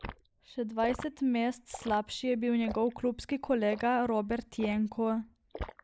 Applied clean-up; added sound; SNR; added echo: neural mask model Resemble Enhance denoiser.